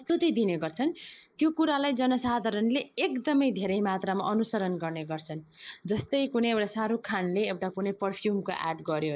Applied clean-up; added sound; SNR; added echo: neural mask model Resemble Enhance denoiser.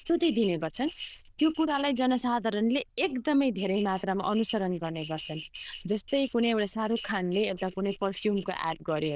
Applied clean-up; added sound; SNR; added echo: neural diffusion model UNIVERSE++.